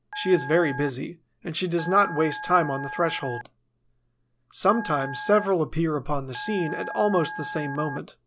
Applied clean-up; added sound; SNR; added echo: none; Telephone; 11 dB; none.